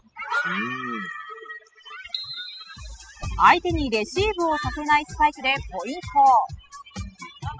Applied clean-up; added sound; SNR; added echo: classical method spectral subtraction.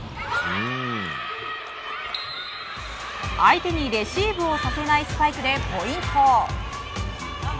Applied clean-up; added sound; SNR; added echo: none; none; none; none.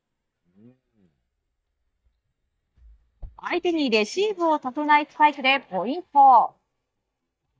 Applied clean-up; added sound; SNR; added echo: neural mask model DeepFilterNet 3.